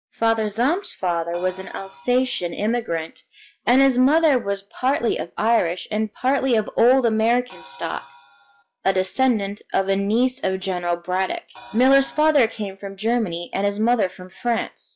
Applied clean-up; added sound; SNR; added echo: classical method log-MMSE.